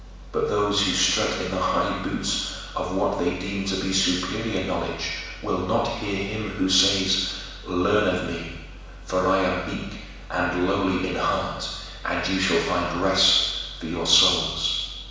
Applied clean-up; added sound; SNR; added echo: none; Mechanical fan; 16 dB; reverberation time 1.1 s.